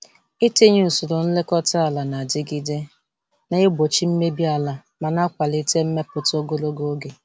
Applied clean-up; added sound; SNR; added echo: none; none; none; none.